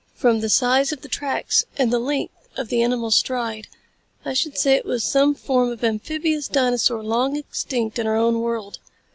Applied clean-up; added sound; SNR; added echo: none; none; none; none.